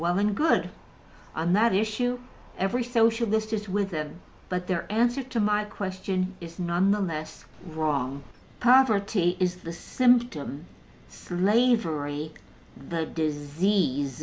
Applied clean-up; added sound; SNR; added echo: none; none; none; none.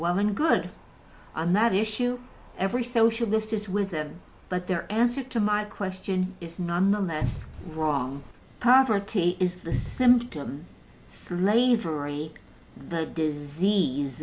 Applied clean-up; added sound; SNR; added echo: none; Cupboard open or close; 6 dB; none.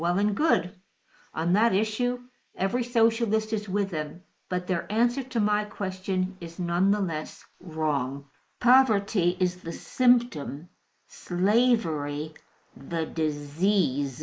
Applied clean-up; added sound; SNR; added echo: neural mask model Resemble Enhance denoiser.